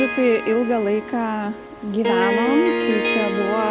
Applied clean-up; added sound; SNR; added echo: none; Harp; 2 dB; none.